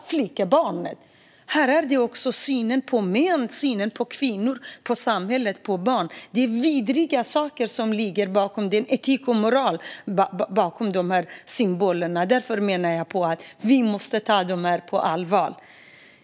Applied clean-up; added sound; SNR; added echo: none; none; none; none.